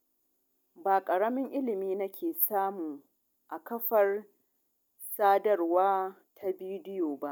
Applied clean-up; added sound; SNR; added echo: none; none; none; none.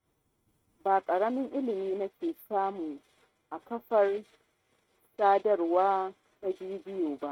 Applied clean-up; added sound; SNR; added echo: neural mask model RNNoise.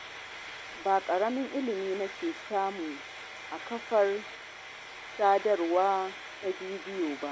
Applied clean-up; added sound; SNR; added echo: none; Frying (food); 13 dB; none.